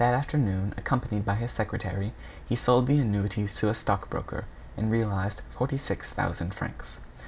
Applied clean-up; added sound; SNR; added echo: none; none; none; none.